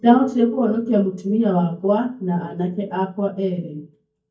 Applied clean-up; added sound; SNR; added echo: neural mask model DeepFilterNet 3.